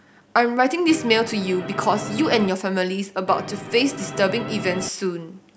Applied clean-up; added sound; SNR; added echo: none; Musical instrument; 9 dB; none.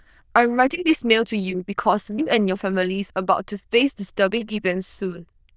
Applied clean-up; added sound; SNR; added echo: neural diffusion model UNIVERSE++.